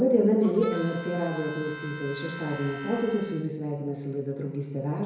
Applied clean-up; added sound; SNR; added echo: none; Harmonica; 14 dB; reverberation time 0.9 s.